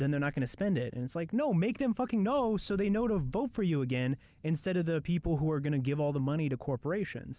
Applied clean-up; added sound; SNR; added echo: none; none; none; none.